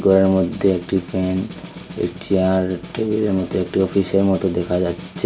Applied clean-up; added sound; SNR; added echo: none; Snare drum; 17 dB; none.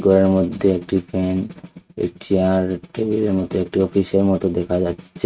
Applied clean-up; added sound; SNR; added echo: neural mask model RNNoise.